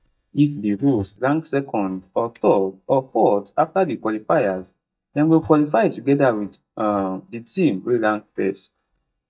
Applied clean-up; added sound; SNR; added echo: neural mask model DeepFilterNet 3.